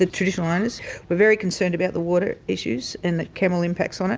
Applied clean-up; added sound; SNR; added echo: none; none; none; none.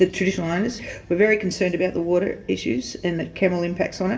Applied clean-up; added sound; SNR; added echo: none; none; none; reverberation time 0.8 s.